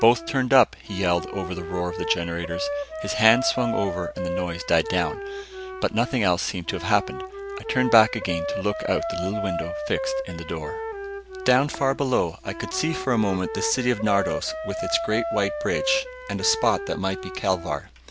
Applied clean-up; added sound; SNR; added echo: none; Wind instrument, woodwind instrument; 7 dB; none.